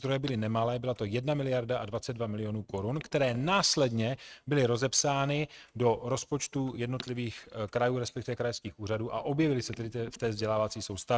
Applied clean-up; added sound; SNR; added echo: neural mask model RNNoise.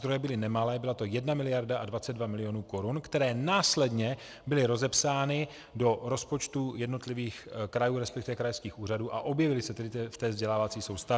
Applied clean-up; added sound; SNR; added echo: none; none; none; none.